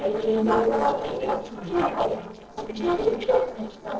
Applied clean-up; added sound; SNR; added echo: neural separator model SepFormer DNS4.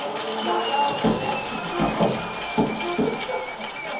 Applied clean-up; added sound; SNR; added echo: none; Brass instrument; 13 dB; reverberation time 0.7 s.